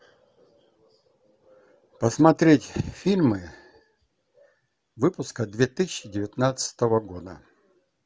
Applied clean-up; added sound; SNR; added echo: none; none; none; none.